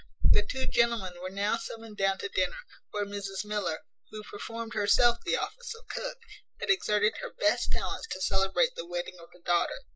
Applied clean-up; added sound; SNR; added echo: neural mask model Resemble Enhance denoiser.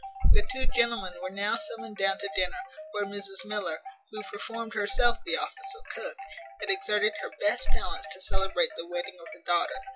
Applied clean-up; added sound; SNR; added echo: classical method log-MMSE.